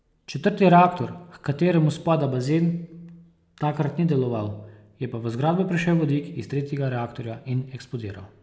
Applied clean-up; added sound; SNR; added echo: none; none; none; none.